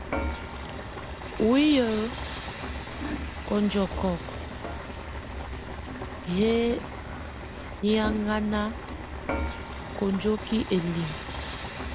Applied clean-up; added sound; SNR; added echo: none; Frying (food) / Dishes, pots, and pans; 6 dB; none.